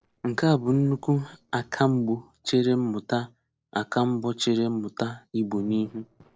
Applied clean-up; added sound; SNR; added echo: neural separator model SepFormer DNS4.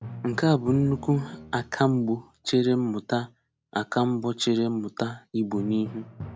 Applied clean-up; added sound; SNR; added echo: none; Drum; 17 dB; none.